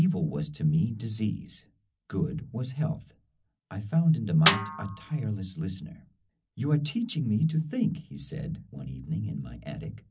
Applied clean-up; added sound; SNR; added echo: none; Snare drum; -1 dB; reverberation time 0.4 s.